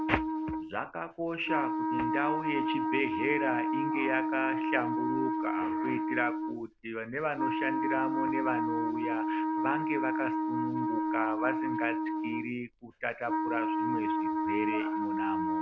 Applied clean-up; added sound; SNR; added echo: none; Wind instrument, woodwind instrument; -4 dB; none.